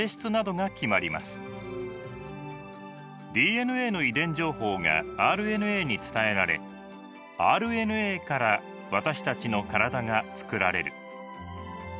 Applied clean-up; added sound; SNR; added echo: none; none; none; none.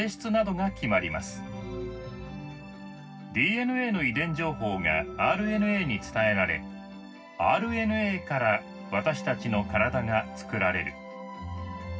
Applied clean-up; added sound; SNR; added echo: none; none; none; reverberation time 0.4 s.